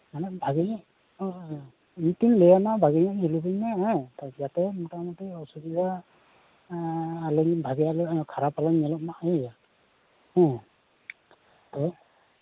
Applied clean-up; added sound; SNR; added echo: none; none; none; none.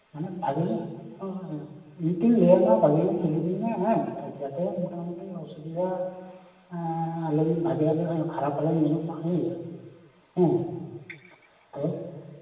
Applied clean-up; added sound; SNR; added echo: none; none; none; reverberation time 1.3 s.